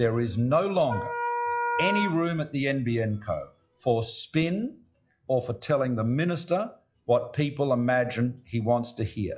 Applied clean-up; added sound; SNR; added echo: classical method log-MMSE.